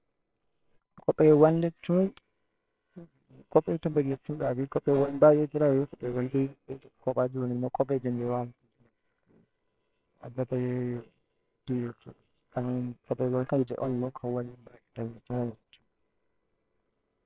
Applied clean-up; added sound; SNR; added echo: neural separator model SepFormer WHAMR!.